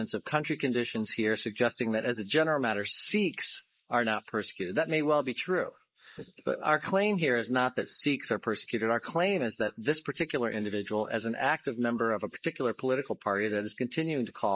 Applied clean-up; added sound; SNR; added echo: neural mask model Resemble Enhance denoiser.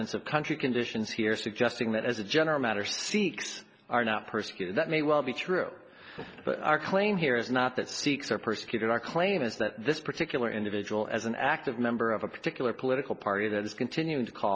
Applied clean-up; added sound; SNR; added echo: none; none; none; none.